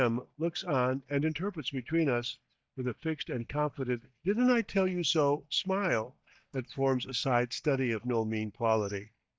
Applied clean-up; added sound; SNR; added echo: neural mask model DeepFilterNet 3.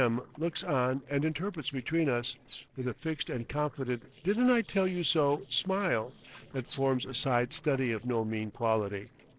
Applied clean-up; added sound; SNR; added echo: neural separator model SepFormer DNS4.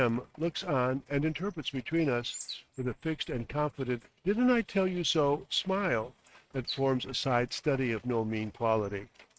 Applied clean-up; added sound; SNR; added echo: neural mask model RNNoise.